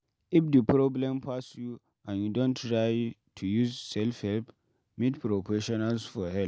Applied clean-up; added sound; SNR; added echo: none; none; none; none.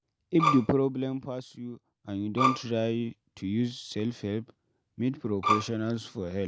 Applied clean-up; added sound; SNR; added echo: none; Bowed string instrument; 0 dB; none.